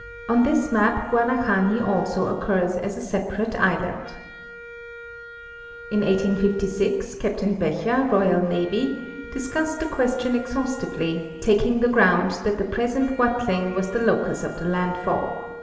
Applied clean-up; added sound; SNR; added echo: none; Wind instrument, woodwind instrument; 17 dB; reverberation time 1.4 s.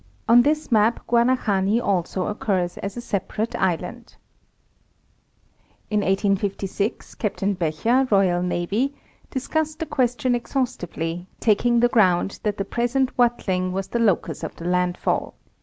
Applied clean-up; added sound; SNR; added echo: none; none; none; none.